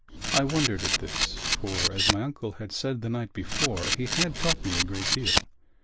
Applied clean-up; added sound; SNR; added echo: none; Camera; -3 dB; none.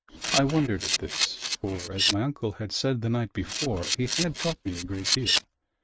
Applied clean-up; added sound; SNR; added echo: neural mask model RNNoise.